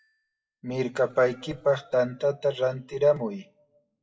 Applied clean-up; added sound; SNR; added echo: classical method WPE with log-MMSE.